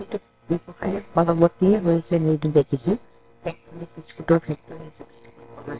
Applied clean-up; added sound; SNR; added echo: neural separator model SepFormer WHAMR!.